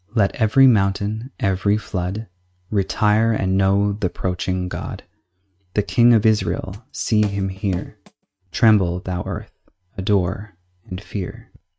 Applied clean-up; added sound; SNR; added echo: neural mask model RNNoise.